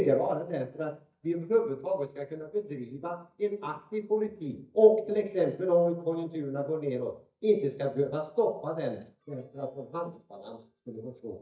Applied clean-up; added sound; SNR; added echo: neural mask model DeepFilterNet 3.